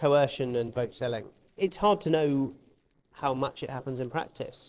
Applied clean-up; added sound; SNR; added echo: neural separator model SepFormer DNS4.